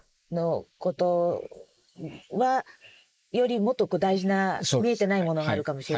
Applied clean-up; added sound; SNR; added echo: neural mask model Resemble Enhance denoiser.